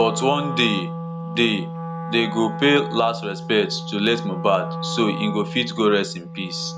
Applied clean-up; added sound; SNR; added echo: none; Wind instrument, woodwind instrument; 7 dB; none.